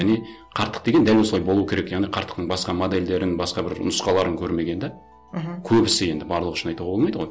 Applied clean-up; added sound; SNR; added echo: none; none; none; none.